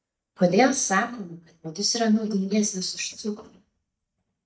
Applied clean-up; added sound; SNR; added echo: neural mask model DeepFilterNet 3.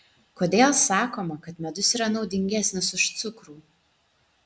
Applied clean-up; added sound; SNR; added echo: none; none; none; none.